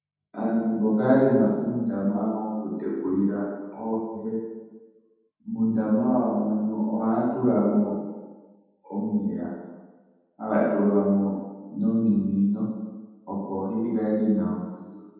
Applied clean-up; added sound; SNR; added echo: none; none; none; reverberation time 1.2 s.